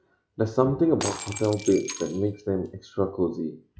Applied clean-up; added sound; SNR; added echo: classical method log-MMSE.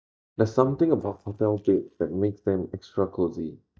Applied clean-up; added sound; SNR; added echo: neural mask model DeepFilterNet 3.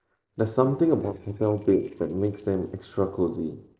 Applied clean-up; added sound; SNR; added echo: neural separator model SepFormer DNS4.